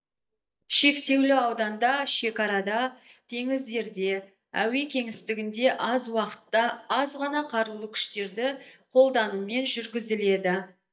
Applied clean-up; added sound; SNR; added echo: neural mask model DeepFilterNet 3.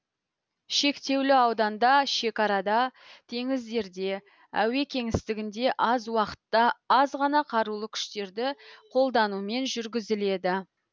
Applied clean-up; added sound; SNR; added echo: none; none; none; none.